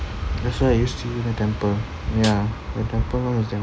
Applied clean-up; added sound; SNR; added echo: none; Snare drum; 16 dB; none.